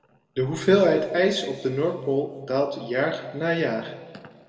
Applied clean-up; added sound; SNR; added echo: none; none; none; reverberation time 1.4 s.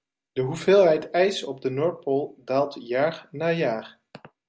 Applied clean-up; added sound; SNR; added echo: none; none; none; none.